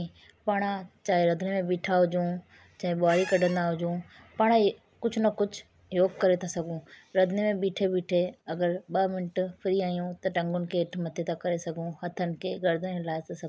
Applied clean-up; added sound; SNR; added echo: none; Squeak; 11 dB; none.